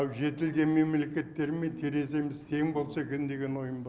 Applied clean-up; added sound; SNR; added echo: none; none; none; none.